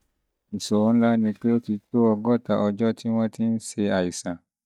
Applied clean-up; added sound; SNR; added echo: neural mask model DeepFilterNet 3.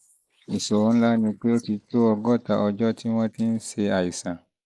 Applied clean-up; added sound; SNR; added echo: neural mask model Resemble Enhance denoiser.